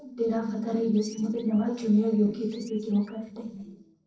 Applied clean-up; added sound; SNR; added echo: neural separator model SepFormer DNS4.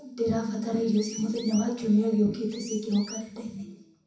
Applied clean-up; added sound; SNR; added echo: none; Chirp, tweet; 17 dB; reverberation time 0.7 s.